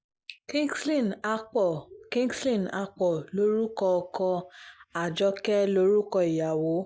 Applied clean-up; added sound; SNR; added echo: none; none; none; none.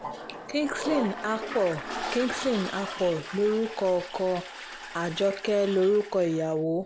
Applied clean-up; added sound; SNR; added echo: none; Toilet flush; 10 dB; none.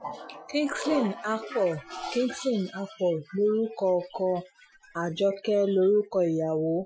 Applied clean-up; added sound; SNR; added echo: classical method Wiener filter.